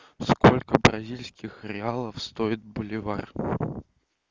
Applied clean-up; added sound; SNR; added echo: none; none; none; none.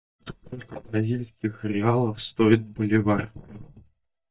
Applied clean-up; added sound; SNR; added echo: neural mask model DeepFilterNet 3.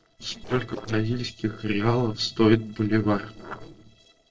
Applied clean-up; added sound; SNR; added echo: neural separator model SepFormer DNS4.